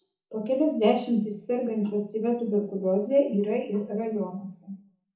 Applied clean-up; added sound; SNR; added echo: none; none; none; reverberation time 0.7 s.